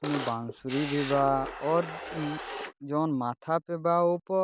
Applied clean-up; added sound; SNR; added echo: none; Camera; 9 dB; none.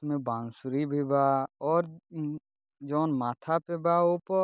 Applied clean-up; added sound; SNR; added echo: none; none; none; none.